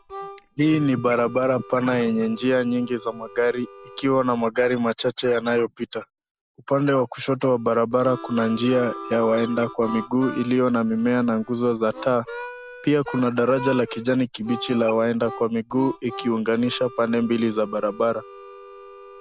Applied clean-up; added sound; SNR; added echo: none; Harmonica; 16 dB; none.